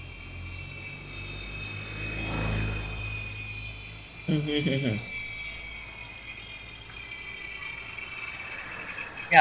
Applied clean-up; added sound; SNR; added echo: none; Bicycle + Engine; 4 dB; none.